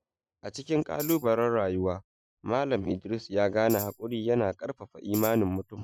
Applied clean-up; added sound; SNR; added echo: classical method Wiener filter.